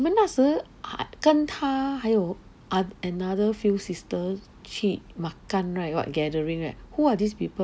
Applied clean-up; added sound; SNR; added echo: none; none; none; none.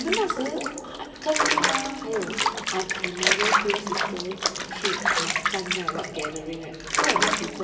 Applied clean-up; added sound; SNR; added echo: none; Bathtub (filling or washing) / Water; -4 dB; reverberation time 2.5 s.